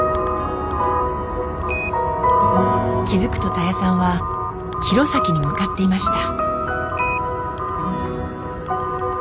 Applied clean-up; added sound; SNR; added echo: none; Telephone; 9 dB; none.